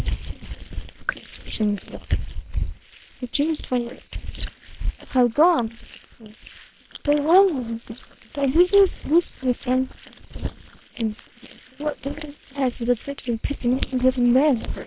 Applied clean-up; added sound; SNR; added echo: neural separator model SepFormer WHAM!.